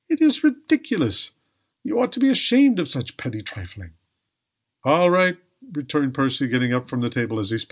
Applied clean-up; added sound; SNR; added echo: none; none; none; none.